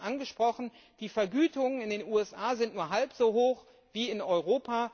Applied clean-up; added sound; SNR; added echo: none; none; none; none.